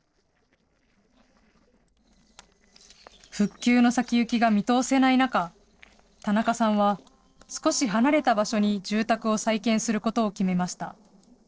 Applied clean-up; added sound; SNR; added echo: neural separator model SepFormer DNS4.